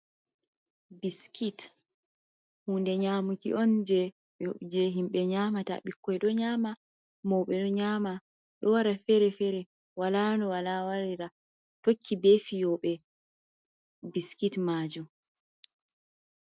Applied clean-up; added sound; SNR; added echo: none; none; none; none.